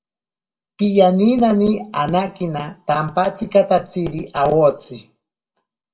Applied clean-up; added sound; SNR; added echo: none; none; none; reverberation time 0.2 s.